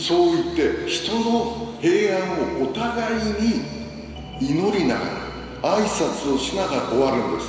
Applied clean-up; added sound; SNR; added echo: none; none; none; reverberation time 2.2 s.